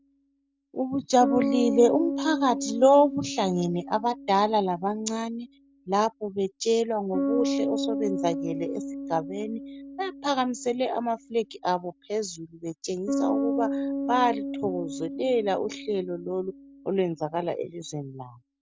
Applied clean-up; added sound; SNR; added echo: none; Bass guitar; 6 dB; none.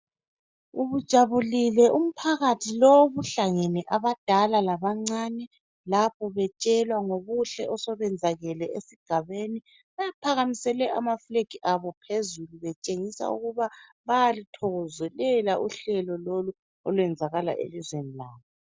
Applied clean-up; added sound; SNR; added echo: none; none; none; none.